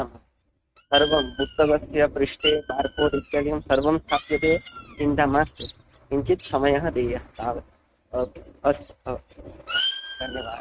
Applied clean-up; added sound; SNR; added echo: neural mask model RNNoise.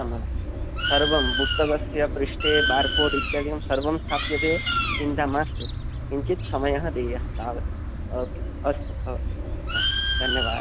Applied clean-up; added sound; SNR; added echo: none; Bird; -1 dB; none.